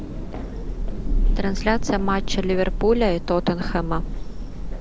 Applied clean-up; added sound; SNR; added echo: none; Thunder / Rain; -1 dB; none.